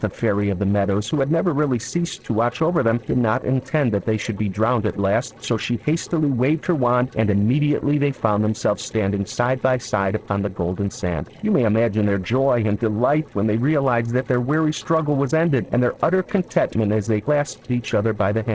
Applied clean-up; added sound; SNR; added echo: neural separator model SepFormer DNS4.